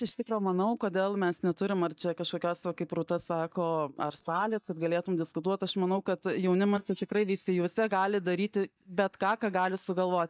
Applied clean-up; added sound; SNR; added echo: neural mask model DeepFilterNet 3.